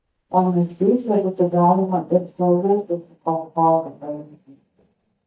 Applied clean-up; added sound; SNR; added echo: neural mask model DeepFilterNet 3.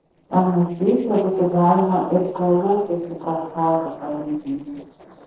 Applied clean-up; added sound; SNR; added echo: neural separator model SepFormer DNS4.